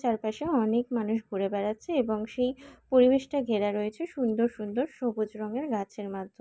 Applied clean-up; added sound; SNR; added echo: none; none; none; none.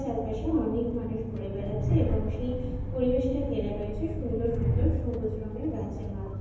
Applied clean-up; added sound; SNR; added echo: none; Train; 0 dB; reverberation time 1.1 s.